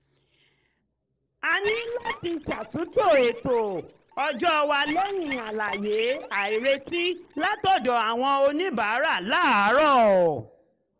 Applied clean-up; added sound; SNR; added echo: neural separator model SepFormer DNS4.